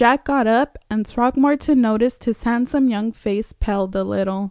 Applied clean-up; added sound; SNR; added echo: none; none; none; none.